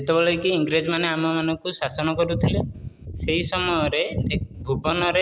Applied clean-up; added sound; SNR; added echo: none; none; none; none.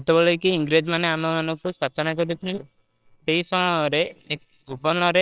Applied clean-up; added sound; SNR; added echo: neural separator model SepFormer WHAMR!.